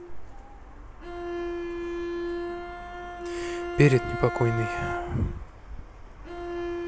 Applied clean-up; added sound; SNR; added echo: none; Bowed string instrument; 4 dB; none.